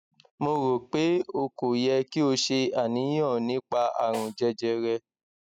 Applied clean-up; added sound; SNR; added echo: classical method spectral subtraction.